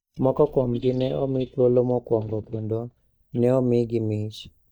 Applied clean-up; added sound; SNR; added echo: neural mask model DeepFilterNet 3.